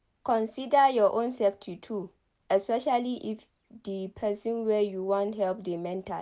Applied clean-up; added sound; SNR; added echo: none; none; none; none.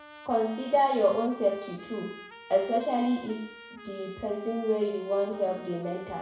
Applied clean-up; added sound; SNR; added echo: none; Trumpet; 19 dB; reverberation time 0.6 s.